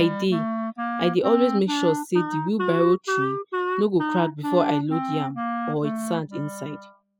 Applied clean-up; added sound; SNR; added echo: classical method spectral subtraction.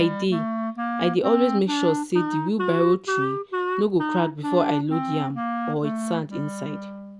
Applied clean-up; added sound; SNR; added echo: none; Wind instrument, woodwind instrument; 3 dB; none.